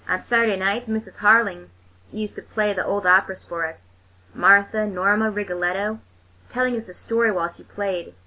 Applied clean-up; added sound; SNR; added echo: none; none; none; none.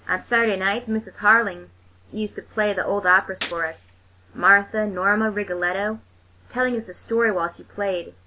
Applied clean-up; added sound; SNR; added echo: none; Gunshot, gunfire; 17 dB; none.